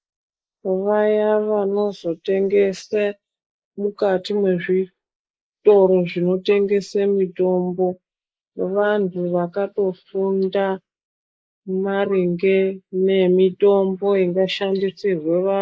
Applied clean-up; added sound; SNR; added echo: neural mask model Resemble Enhance denoiser.